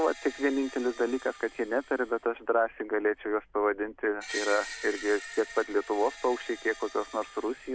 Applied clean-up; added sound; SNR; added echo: none; Screech; 15 dB; none.